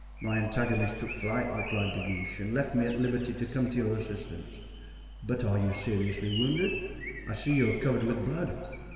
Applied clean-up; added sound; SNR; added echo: none; Bird; 13 dB; reverberation time 2.5 s.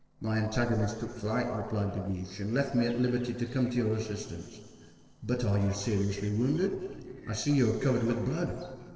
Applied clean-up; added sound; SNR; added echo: neural separator model SepFormer DNS4.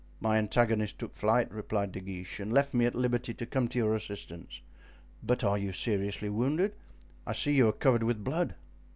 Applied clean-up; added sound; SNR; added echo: none; none; none; none.